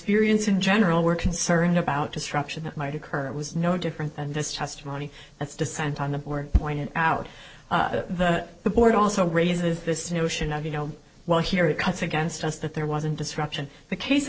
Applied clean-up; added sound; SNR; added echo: neural separator model SepFormer DNS4.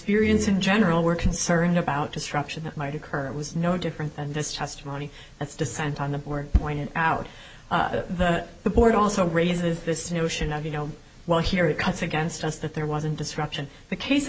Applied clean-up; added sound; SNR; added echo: none; Brass instrument; 10 dB; none.